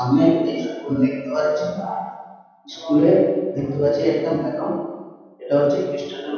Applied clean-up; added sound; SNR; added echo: none; none; none; reverberation time 1.2 s.